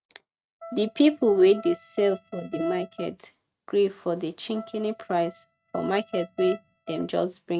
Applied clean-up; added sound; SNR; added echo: neural mask model RNNoise.